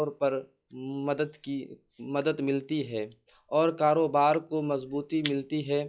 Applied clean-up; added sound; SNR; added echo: classical method log-MMSE.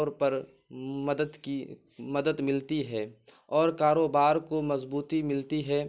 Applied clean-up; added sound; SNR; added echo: none; none; none; none.